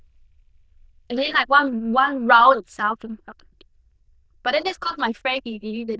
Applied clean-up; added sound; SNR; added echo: neural diffusion model UNIVERSE++.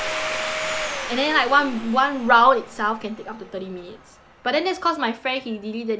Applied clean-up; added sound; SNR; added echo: none; Domestic sounds, home sounds; 9 dB; none.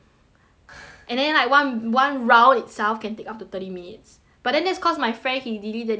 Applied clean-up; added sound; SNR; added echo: none; none; none; none.